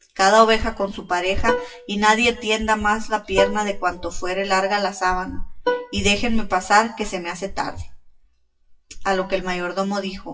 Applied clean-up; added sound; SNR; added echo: classical method WPE with log-MMSE.